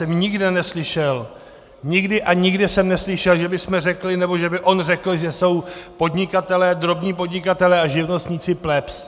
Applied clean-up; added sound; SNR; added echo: none; none; none; none.